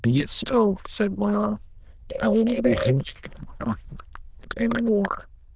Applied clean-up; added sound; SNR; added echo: neural diffusion model UNIVERSE++.